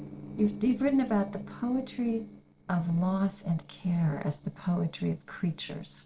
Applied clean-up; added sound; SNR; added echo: neural separator model SepFormer DNS4.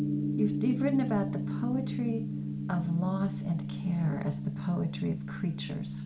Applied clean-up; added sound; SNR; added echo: none; Gong; 1 dB; reverberation time 0.4 s.